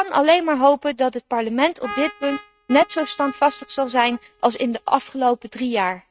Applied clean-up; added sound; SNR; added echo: neural mask model RNNoise.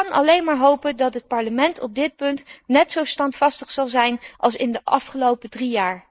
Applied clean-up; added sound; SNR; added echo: neural mask model Resemble Enhance denoiser.